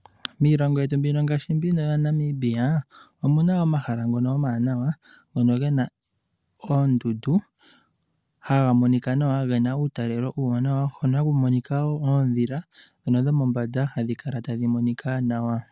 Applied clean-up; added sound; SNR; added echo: none; none; none; none.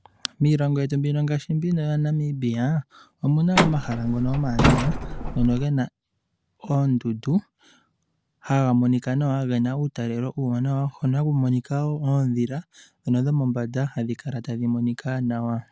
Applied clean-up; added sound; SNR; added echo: none; Truck; 0 dB; none.